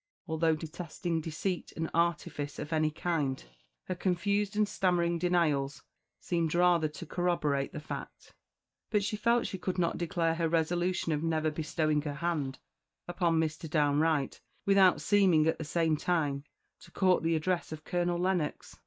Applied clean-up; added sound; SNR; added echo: neural mask model DeepFilterNet 3.